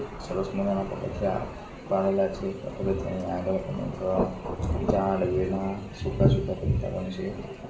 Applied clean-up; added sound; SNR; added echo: none; Rain / Thunderstorm; 9 dB; reverberation time 0.5 s.